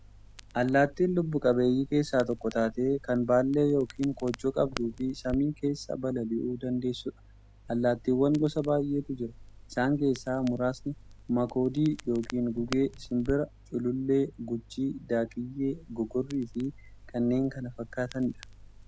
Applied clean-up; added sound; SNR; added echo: none; Crackle; 18 dB; none.